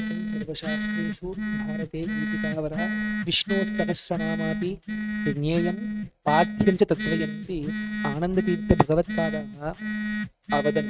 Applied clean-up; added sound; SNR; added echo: neural mask model RNNoise.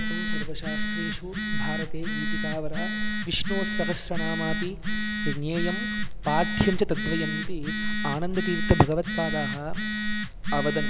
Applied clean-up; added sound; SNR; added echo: none; Telephone; -2 dB; none.